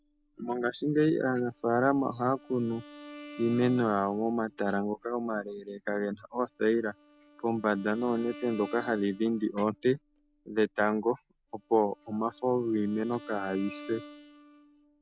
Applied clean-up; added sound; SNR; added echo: none; Bowed string instrument; 20 dB; none.